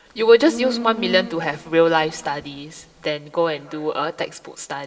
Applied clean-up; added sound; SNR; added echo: none; Insect; 11 dB; reverberation time 0.8 s.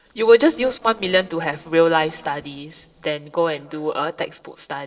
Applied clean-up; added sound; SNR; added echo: neural separator model SepFormer DNS4.